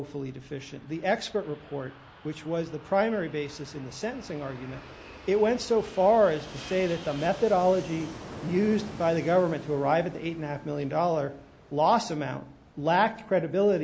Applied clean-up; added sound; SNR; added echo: none; Fixed-wing aircraft, airplane; 18 dB; none.